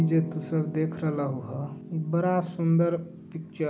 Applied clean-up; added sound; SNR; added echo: none; Piano; 15 dB; none.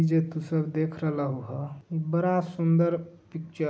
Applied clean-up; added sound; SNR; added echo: none; none; none; none.